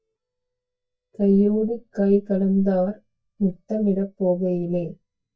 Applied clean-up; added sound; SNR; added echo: neural mask model DeepFilterNet 3.